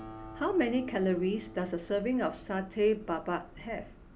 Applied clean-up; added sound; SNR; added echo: none; Acoustic guitar; 18 dB; none.